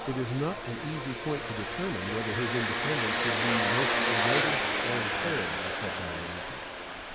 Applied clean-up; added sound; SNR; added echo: none; Engine; -4 dB; none.